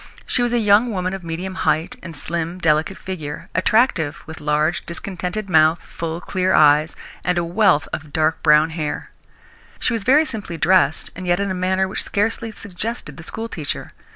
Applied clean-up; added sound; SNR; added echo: none; none; none; none.